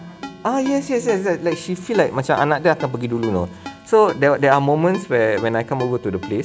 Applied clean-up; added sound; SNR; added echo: none; Ringtone; 18 dB; none.